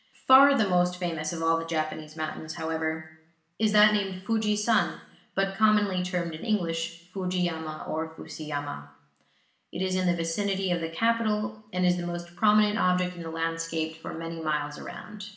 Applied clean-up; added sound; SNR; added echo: none; none; none; reverberation time 0.7 s.